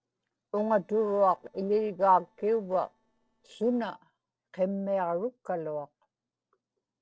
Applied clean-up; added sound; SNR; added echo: neural separator model SepFormer DNS4.